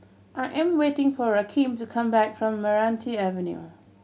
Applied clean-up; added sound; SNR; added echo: none; none; none; none.